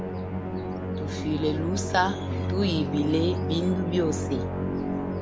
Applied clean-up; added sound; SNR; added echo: none; Musical instrument; 0 dB; none.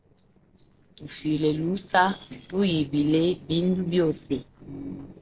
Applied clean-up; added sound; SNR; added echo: neural separator model SepFormer DNS4.